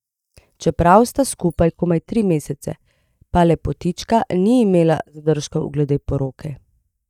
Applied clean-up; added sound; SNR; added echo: neural mask model DeepFilterNet 3.